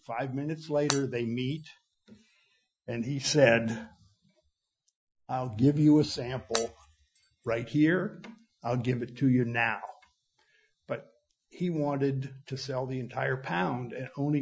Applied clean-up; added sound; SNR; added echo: classical method Wiener filter.